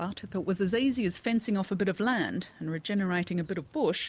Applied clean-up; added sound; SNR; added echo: none; none; none; none.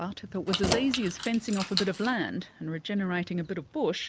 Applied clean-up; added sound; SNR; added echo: none; Keys jangling; 4 dB; none.